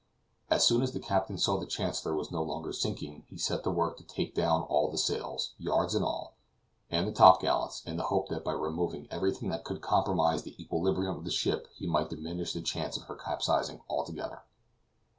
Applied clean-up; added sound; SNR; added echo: none; none; none; none.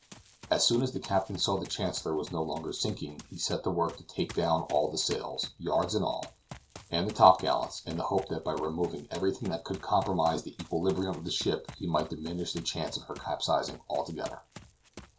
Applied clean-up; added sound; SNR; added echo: none; Run; 19 dB; none.